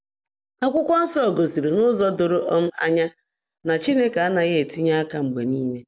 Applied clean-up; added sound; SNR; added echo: none; none; none; none.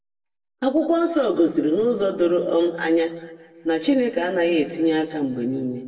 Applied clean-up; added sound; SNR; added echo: none; none; none; reverberation time 1.2 s.